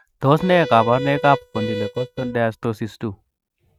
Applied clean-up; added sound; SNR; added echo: neural mask model RNNoise.